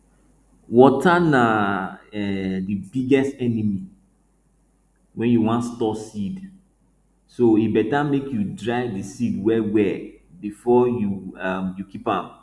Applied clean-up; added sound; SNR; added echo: none; none; none; none.